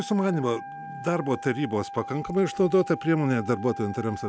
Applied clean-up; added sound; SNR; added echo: none; Wind instrument, woodwind instrument; 13 dB; none.